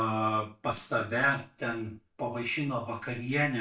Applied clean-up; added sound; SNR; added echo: neural mask model DeepFilterNet 3.